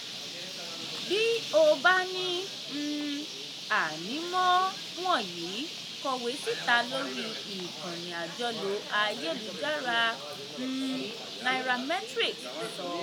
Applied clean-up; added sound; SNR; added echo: none; Bird; 8 dB; none.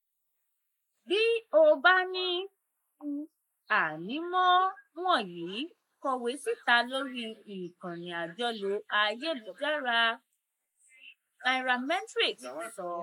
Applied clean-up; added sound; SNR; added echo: neural mask model Resemble Enhance denoiser.